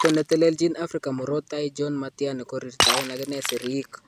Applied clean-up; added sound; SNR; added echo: none; Shatter; 5 dB; none.